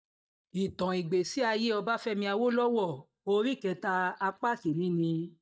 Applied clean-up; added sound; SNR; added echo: neural mask model DeepFilterNet 3.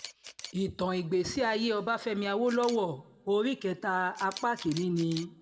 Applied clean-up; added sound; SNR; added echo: none; Camera; 19 dB; reverberation time 1.9 s.